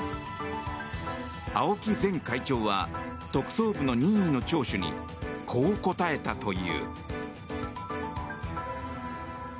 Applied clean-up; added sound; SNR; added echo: none; none; none; none.